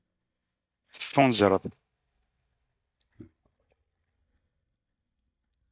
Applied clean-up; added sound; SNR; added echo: neural mask model DeepFilterNet 3.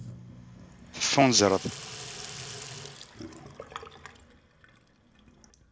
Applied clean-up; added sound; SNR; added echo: none; Drum + Sink (filling or washing); 13 dB; none.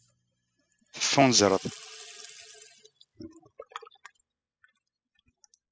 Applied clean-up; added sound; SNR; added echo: classical method spectral subtraction.